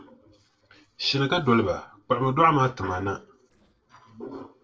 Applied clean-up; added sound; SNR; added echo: neural separator model SepFormer DNS4.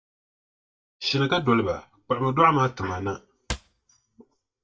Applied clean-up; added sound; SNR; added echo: neural mask model DeepFilterNet 3.